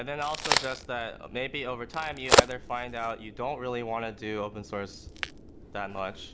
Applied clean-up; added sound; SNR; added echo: none; Crack; -3 dB; none.